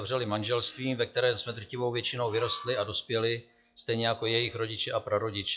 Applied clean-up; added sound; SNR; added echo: classical method log-MMSE.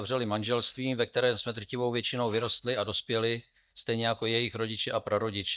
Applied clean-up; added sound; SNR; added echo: neural mask model DeepFilterNet 3.